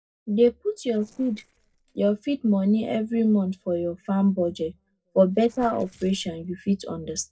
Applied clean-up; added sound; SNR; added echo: neural separator model SepFormer DNS4.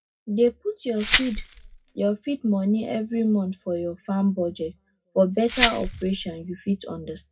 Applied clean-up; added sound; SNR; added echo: none; Glass; 0 dB; reverberation time 0.2 s.